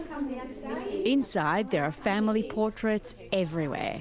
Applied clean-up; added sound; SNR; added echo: none; none; none; none.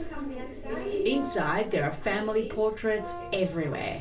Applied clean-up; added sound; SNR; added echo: none; Brass instrument; 14 dB; reverberation time 0.2 s.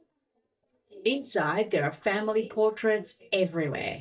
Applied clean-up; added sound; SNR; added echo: neural mask model DeepFilterNet 3.